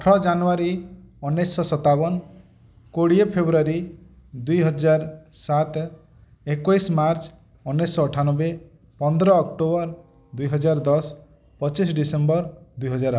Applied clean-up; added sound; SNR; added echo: none; none; none; none.